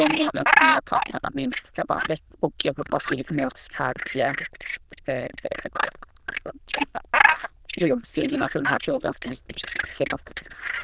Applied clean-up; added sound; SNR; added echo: neural diffusion model UNIVERSE++.